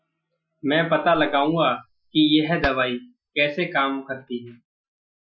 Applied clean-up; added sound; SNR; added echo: classical method Wiener filter.